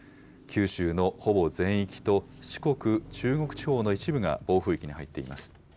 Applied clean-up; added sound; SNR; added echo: none; Car passing by; 20 dB; none.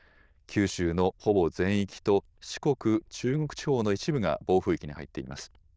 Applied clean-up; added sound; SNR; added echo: neural diffusion model UNIVERSE++.